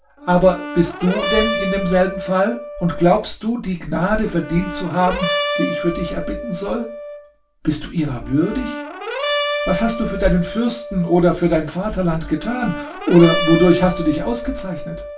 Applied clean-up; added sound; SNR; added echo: none; Brass instrument; 7 dB; reverberation time 0.3 s.